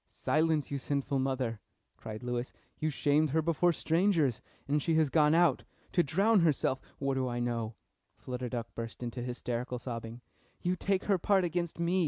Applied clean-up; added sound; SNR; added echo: none; none; none; none.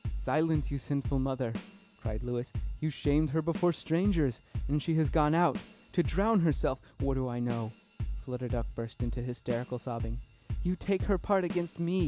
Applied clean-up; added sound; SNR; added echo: none; Drum / Drum kit; 6 dB; none.